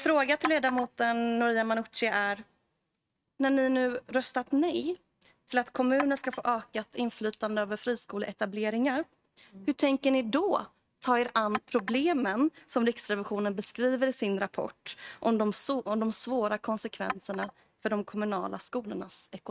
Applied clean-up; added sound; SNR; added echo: neural mask model RNNoise.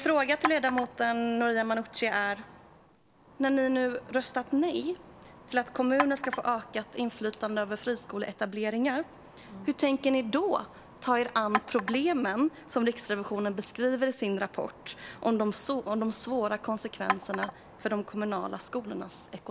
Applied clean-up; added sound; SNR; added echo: none; Chink, clink; 12 dB; none.